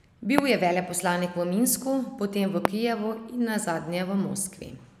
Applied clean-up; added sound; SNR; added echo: none; Fireworks; 11 dB; none.